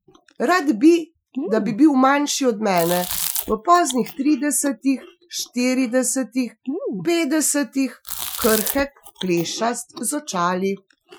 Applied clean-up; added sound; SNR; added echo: classical method Wiener filter.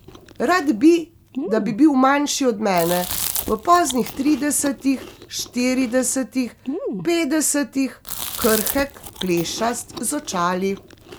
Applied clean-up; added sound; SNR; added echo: none; Chewing, mastication; 11 dB; none.